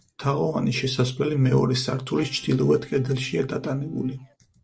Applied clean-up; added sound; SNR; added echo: neural separator model SepFormer DNS4.